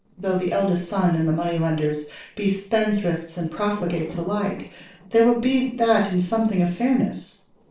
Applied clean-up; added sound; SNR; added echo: neural separator model SepFormer DNS4.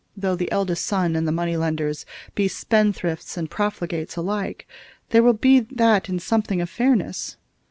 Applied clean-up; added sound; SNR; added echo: none; none; none; none.